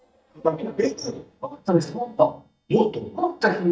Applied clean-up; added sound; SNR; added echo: neural mask model DeepFilterNet 3.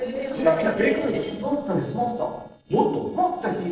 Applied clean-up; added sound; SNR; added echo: neural separator model SepFormer DNS4.